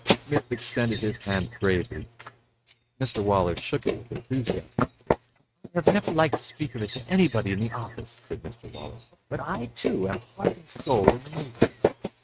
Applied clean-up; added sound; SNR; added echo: neural mask model RNNoise.